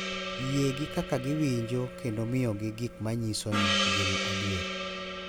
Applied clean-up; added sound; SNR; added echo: none; Gong; 2 dB; none.